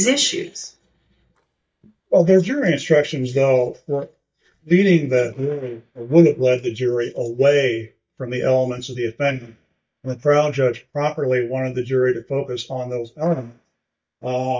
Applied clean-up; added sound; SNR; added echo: neural mask model DeepFilterNet 3.